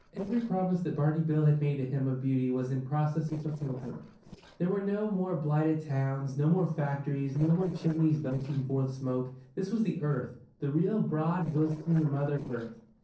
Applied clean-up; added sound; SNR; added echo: neural separator model SepFormer DNS4.